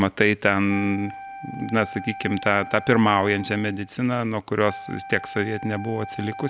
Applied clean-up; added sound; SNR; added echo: none; Wind instrument, woodwind instrument; 15 dB; none.